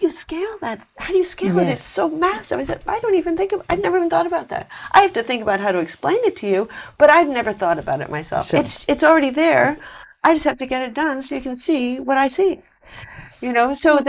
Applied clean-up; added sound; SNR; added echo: neural mask model Resemble Enhance denoiser.